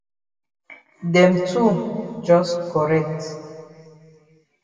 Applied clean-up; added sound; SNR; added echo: none; none; none; reverberation time 2.3 s.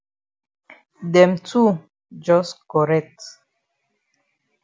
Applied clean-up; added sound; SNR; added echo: none; none; none; none.